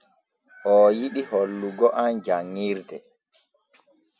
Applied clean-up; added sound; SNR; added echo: none; none; none; none.